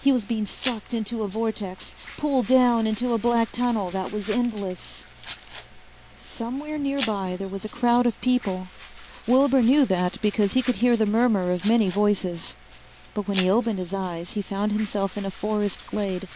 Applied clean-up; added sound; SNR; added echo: none; Domestic sounds, home sounds; 14 dB; none.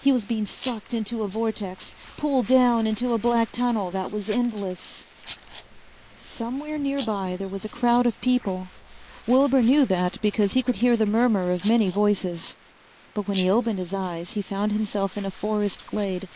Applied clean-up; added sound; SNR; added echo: neural mask model Resemble Enhance denoiser.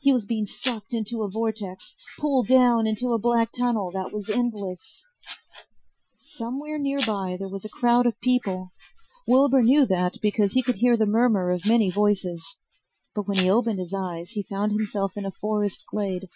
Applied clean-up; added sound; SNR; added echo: classical method Wiener filter.